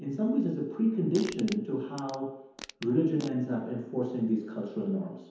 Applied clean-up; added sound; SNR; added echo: none; Fart; 17 dB; reverberation time 1.0 s.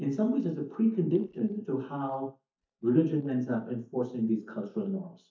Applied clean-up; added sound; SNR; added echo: neural mask model DeepFilterNet 3.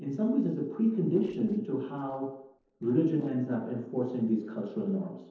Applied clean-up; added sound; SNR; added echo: neural separator model SepFormer DNS4.